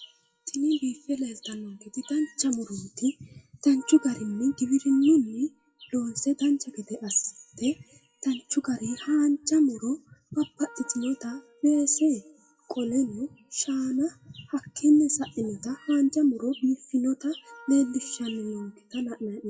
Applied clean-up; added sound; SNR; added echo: classical method WPE with log-MMSE.